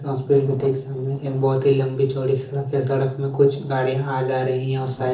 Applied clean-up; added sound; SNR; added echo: neural separator model SepFormer DNS4.